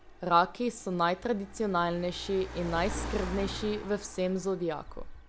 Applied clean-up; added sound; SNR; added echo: none; Car; 10 dB; none.